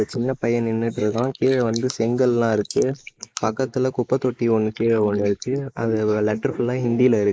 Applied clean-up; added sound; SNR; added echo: neural mask model Resemble Enhance denoiser.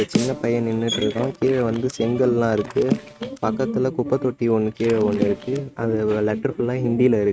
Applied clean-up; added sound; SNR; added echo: neural mask model RNNoise.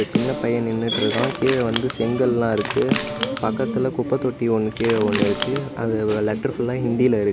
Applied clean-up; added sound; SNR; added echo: none; Crushing + Snare drum; 8 dB; none.